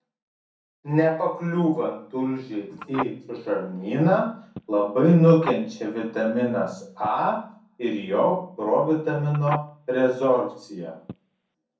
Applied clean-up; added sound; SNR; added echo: none; Telephone; 15 dB; reverberation time 0.6 s.